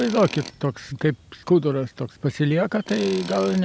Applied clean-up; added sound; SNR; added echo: none; Tools; 18 dB; none.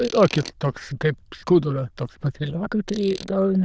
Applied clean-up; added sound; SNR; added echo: neural diffusion model UNIVERSE++.